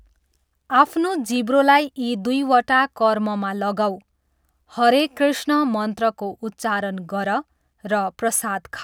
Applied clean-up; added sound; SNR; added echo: none; none; none; none.